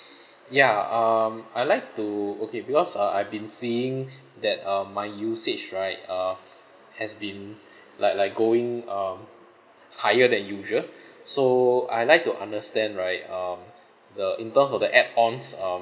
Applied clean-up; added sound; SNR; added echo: none; none; none; none.